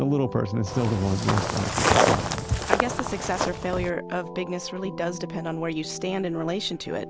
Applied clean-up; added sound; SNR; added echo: none; Walk, footsteps; -2 dB; none.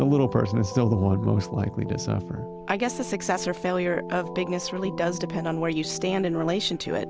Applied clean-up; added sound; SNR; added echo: none; none; none; none.